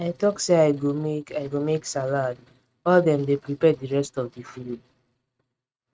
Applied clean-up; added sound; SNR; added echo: neural mask model RNNoise.